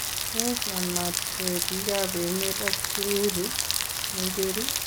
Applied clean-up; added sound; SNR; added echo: none; Rain; -2 dB; none.